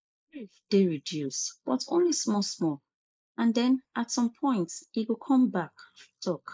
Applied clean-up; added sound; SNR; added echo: neural mask model Resemble Enhance denoiser.